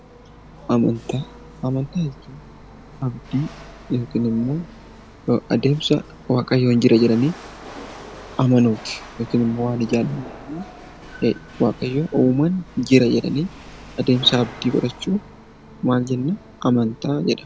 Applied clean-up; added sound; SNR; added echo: none; Rattle / Chatter / Hiss / Engine / Mechanisms; 18 dB; none.